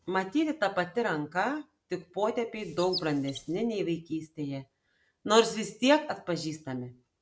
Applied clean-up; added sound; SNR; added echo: none; Chirp, tweet; 12 dB; none.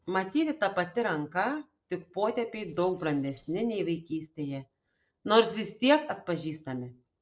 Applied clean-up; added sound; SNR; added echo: neural separator model SepFormer DNS4.